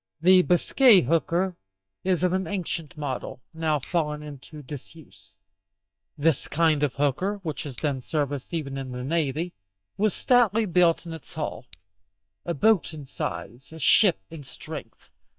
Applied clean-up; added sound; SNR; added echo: neural mask model DeepFilterNet 3.